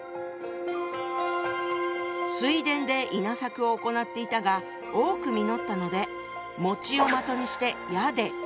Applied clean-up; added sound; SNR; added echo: none; none; none; none.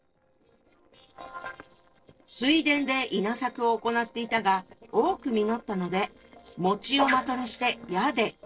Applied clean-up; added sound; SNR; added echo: neural separator model SepFormer DNS4.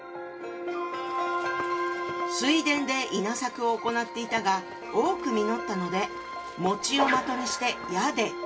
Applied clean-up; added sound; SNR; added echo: none; Run; 19 dB; reverberation time 0.2 s.